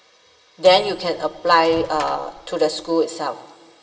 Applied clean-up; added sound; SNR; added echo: none; Microwave oven; 20 dB; reverberation time 2.1 s.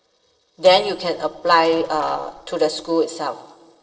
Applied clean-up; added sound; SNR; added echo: neural separator model SepFormer DNS4.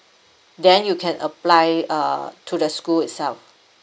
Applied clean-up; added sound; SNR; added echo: none; none; none; none.